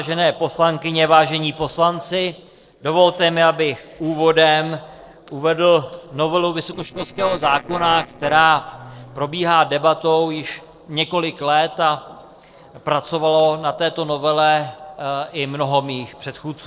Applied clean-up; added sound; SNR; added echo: neural separator model SepFormer DNS4.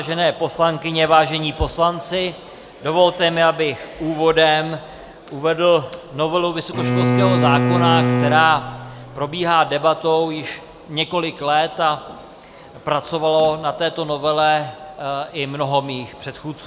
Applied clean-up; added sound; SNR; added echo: none; Bowed string instrument; 0 dB; none.